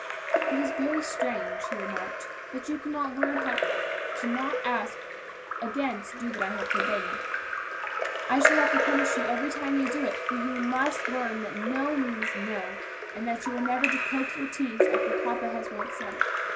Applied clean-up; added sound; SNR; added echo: none; Drip / Trickle, dribble / Splash, splatter; -2 dB; none.